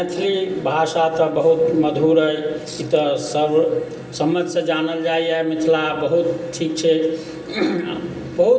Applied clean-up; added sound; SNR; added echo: none; Rattle (instrument); 20 dB; reverberation time 2.9 s.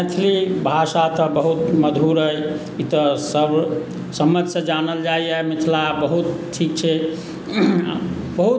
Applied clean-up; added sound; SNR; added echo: none; none; none; none.